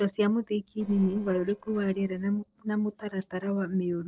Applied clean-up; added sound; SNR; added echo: neural separator model SepFormer DNS4.